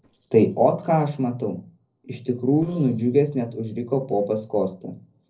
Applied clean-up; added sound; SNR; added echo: neural separator model SepFormer DNS4.